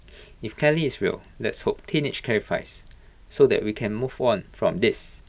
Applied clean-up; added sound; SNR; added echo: none; none; none; none.